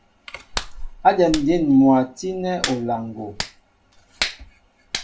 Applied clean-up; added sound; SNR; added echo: none; Hands; 10 dB; reverberation time 0.3 s.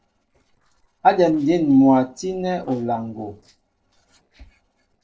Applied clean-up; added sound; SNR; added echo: neural separator model SepFormer DNS4.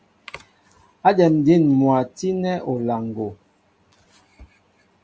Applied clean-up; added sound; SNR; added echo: none; none; none; none.